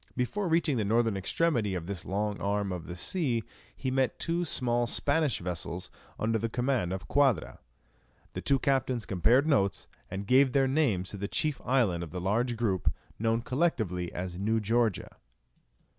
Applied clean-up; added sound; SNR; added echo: none; none; none; none.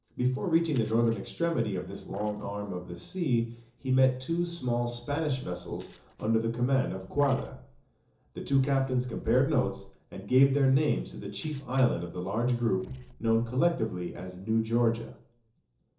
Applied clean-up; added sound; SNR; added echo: neural separator model SepFormer DNS4.